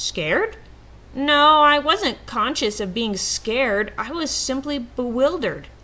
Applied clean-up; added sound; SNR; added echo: none; none; none; none.